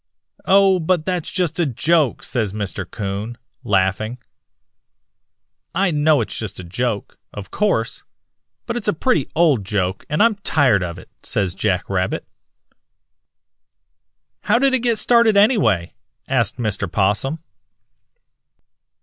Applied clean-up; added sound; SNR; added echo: none; none; none; none.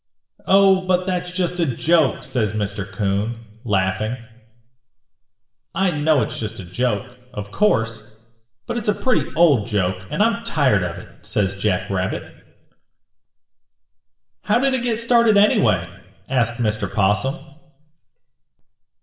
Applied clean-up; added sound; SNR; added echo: none; none; none; reverberation time 0.8 s.